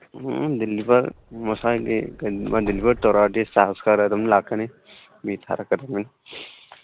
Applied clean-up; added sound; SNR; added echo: none; Subway, metro, underground; 19 dB; none.